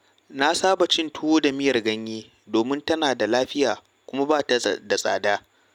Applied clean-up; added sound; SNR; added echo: none; none; none; none.